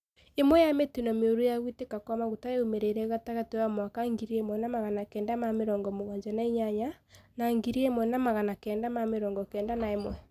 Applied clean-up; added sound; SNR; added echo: none; none; none; none.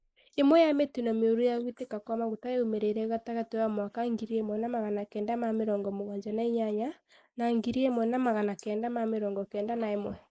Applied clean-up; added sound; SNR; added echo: neural mask model Resemble Enhance denoiser.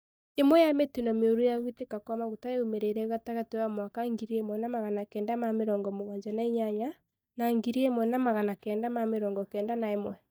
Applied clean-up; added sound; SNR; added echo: neural mask model DeepFilterNet 3.